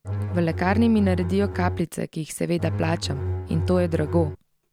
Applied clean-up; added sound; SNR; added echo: none; Bowed string instrument; 4 dB; none.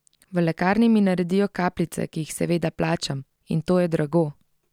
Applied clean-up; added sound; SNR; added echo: none; none; none; none.